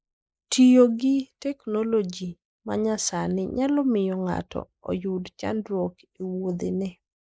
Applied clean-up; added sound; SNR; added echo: neural mask model Resemble Enhance denoiser.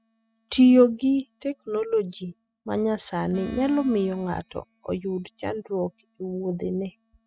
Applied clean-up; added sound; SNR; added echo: classical method spectral subtraction.